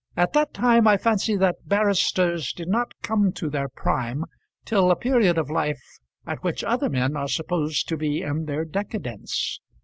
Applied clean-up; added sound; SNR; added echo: none; none; none; none.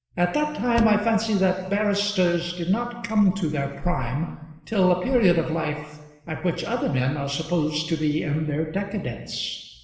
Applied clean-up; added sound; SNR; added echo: none; Slam; 15 dB; reverberation time 1.1 s.